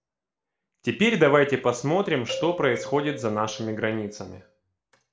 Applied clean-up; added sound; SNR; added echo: none; Doorbell; 11 dB; reverberation time 0.4 s.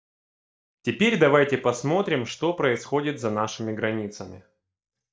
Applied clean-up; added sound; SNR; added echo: neural mask model DeepFilterNet 3.